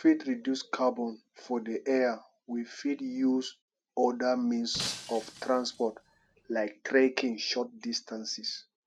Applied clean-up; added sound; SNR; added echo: none; Shatter; 13 dB; none.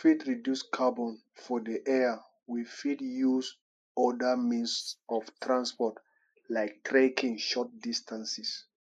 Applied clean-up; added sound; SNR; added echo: neural mask model Resemble Enhance denoiser.